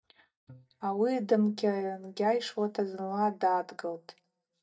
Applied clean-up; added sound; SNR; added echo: neural mask model DeepFilterNet 3.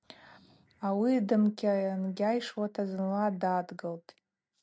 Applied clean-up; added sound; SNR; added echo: none; none; none; none.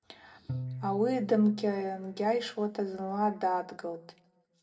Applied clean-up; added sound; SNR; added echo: none; Bowed string instrument; 13 dB; reverberation time 0.7 s.